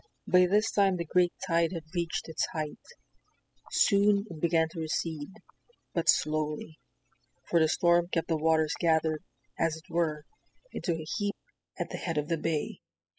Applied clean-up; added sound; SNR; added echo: classical method spectral subtraction.